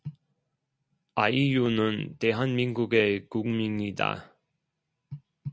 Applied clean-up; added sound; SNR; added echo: none; none; none; none.